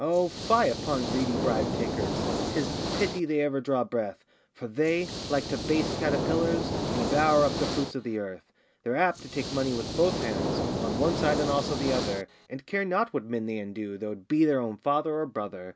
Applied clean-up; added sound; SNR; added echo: none; Hiss; 2 dB; none.